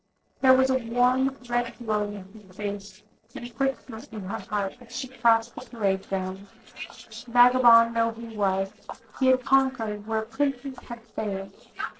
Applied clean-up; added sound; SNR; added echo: neural separator model SepFormer DNS4.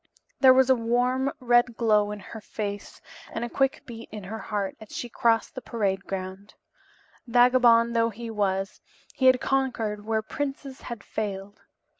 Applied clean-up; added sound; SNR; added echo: none; none; none; none.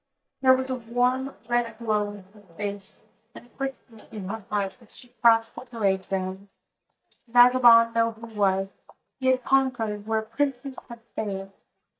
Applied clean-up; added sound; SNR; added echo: neural mask model DeepFilterNet 3.